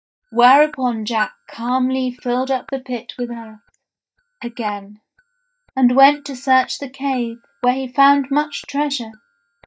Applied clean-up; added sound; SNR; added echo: neural mask model DeepFilterNet 3.